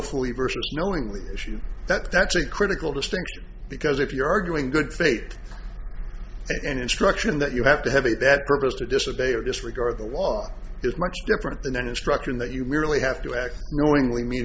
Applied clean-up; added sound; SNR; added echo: none; none; none; none.